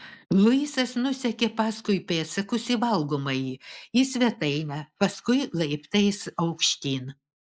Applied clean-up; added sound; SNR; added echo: neural mask model Resemble Enhance denoiser.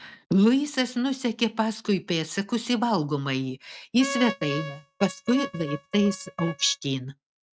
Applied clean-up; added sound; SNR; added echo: neural mask model RNNoise.